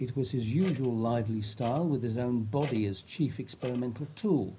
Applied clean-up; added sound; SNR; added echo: none; Clock; 20 dB; reverberation time 0.4 s.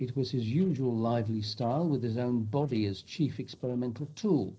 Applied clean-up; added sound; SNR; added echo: neural separator model SepFormer DNS4.